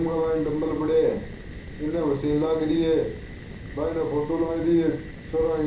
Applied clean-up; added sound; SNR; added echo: none; Fire; 13 dB; reverberation time 1.2 s.